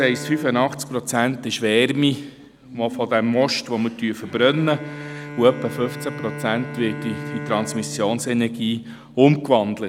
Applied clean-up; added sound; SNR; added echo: none; Bowed string instrument; 14 dB; none.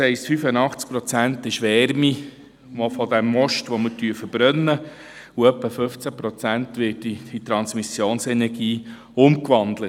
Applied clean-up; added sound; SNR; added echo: none; none; none; none.